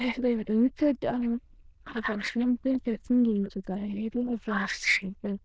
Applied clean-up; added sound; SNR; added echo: neural diffusion model UNIVERSE++.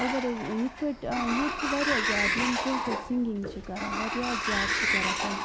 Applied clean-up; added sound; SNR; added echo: none; Sliding door; -1 dB; none.